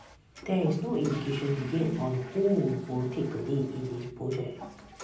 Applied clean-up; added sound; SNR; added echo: none; Toilet flush / Water; 15 dB; reverberation time 0.6 s.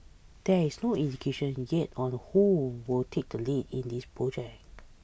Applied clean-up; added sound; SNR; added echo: none; none; none; none.